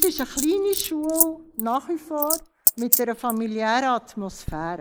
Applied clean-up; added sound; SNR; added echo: neural mask model Resemble Enhance denoiser.